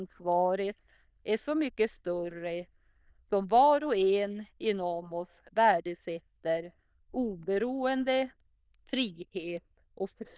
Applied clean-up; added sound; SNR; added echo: neural diffusion model UNIVERSE++.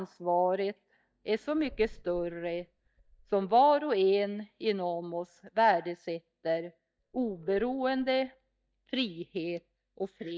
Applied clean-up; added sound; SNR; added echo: neural mask model DeepFilterNet 3.